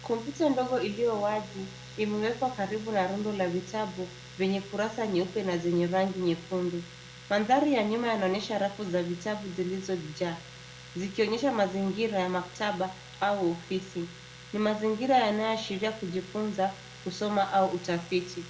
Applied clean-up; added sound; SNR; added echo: none; Domestic sounds, home sounds; 17 dB; reverberation time 0.5 s.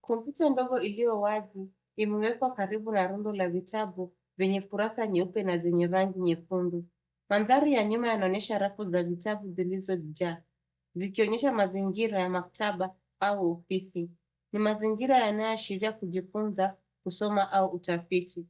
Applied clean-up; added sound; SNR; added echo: neural mask model DeepFilterNet 3.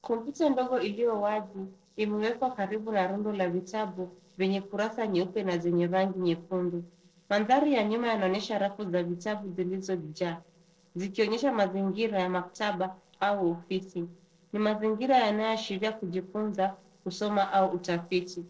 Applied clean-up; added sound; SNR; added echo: neural separator model SepFormer DNS4.